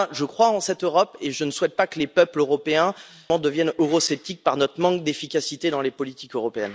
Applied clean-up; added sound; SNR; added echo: none; none; none; none.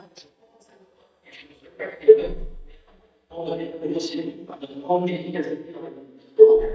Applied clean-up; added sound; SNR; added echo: neural mask model DeepFilterNet 3.